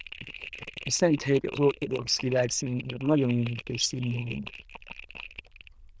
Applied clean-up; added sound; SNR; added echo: neural diffusion model UNIVERSE++.